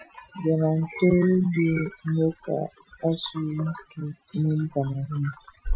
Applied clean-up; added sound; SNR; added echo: classical method Wiener filter.